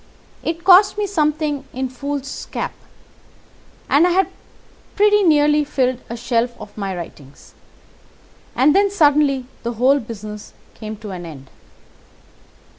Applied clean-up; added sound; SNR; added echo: none; none; none; none.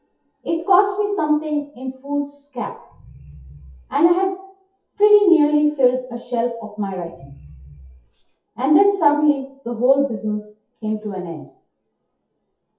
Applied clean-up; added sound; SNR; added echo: classical method WPE with log-MMSE.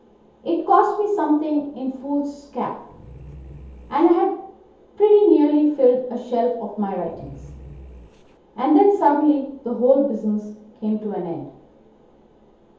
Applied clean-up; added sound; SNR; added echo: none; Growling; 20 dB; reverberation time 0.7 s.